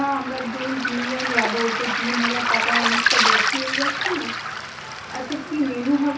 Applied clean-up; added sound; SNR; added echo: none; Waves, surf; -3 dB; reverberation time 0.7 s.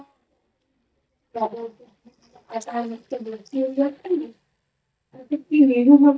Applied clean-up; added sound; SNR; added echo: neural mask model DeepFilterNet 3.